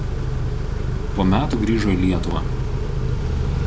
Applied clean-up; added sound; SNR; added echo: none; Idling / Accelerating, revving, vroom / Car; -2 dB; none.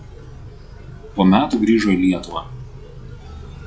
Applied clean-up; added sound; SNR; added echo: classical method log-MMSE.